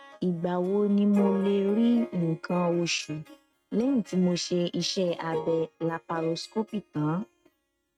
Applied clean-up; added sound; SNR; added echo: neural mask model RNNoise.